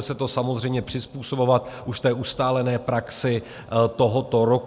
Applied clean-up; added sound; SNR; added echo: none; none; none; none.